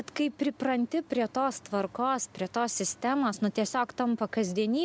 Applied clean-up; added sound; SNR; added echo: none; none; none; none.